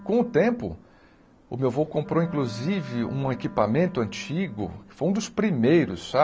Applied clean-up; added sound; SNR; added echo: none; Wind instrument, woodwind instrument; 19 dB; none.